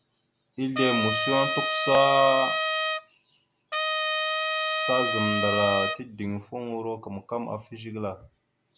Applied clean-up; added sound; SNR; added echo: none; Trumpet; -1 dB; none.